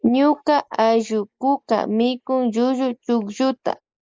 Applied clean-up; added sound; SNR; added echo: neural mask model Resemble Enhance denoiser.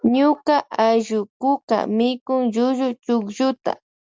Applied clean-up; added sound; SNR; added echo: none; none; none; none.